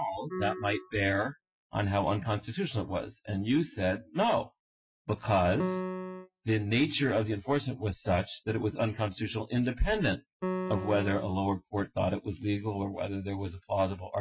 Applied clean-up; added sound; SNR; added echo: classical method Wiener filter.